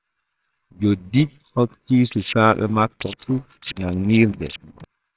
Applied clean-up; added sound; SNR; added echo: neural separator model SepFormer WHAMR!.